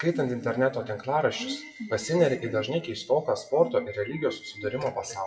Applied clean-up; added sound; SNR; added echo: classical method WPE with log-MMSE.